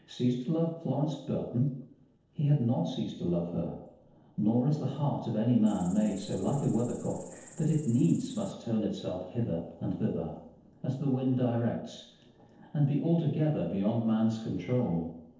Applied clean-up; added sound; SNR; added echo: neural separator model SepFormer DNS4.